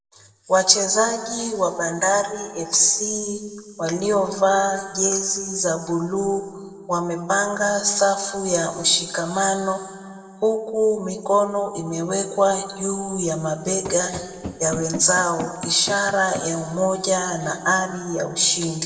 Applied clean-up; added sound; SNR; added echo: none; Run; 12 dB; reverberation time 1.6 s.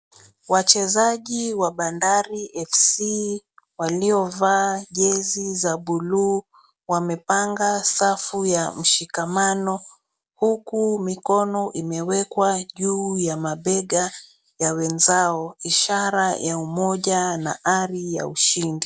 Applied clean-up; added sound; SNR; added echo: none; none; none; none.